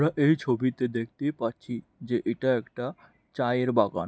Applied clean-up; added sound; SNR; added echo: none; none; none; none.